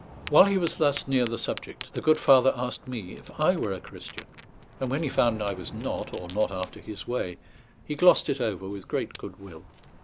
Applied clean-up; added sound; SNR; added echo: none; Ocean; 18 dB; none.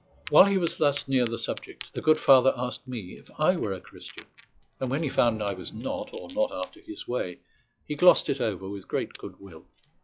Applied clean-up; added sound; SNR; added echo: classical method log-MMSE.